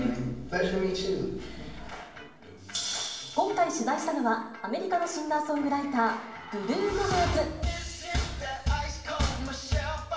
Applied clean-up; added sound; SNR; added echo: none; none; none; reverberation time 0.9 s.